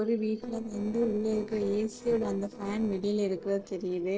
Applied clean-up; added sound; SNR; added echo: neural separator model SepFormer DNS4.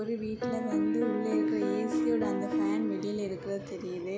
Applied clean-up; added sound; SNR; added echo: none; Piano; -3 dB; none.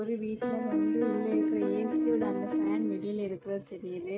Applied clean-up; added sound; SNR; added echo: neural mask model RNNoise.